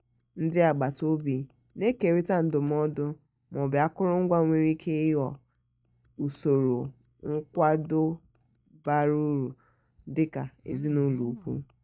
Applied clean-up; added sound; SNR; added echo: neural mask model DeepFilterNet 3.